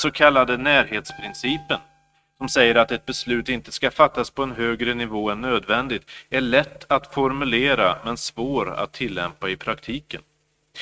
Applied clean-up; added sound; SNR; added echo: neural mask model RNNoise.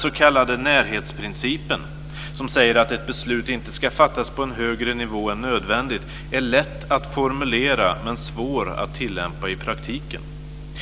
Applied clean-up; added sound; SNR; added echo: none; none; none; none.